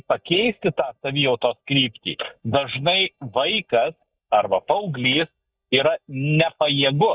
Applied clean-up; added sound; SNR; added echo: neural mask model DeepFilterNet 3.